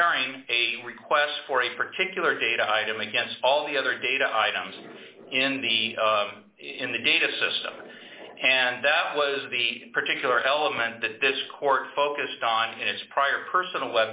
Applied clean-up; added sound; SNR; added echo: none; none; none; none.